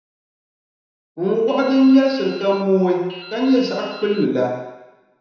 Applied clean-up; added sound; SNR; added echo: none; Drip; 19 dB; reverberation time 1.0 s.